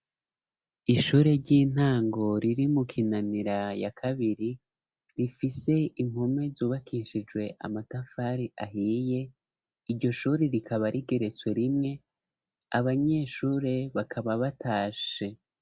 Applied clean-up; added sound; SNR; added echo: none; none; none; none.